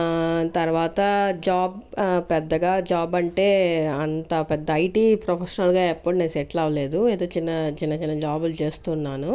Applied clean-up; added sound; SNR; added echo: none; none; none; none.